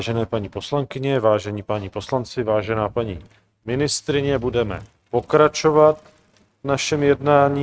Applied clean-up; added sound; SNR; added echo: neural mask model RNNoise.